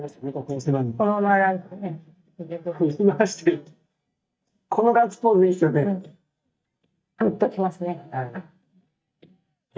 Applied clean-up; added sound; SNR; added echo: neural mask model DeepFilterNet 3.